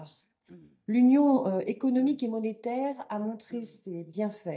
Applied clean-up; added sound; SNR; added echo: neural mask model DeepFilterNet 3.